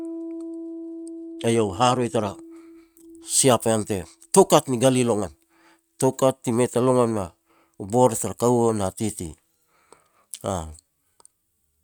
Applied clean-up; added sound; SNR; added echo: neural mask model RNNoise.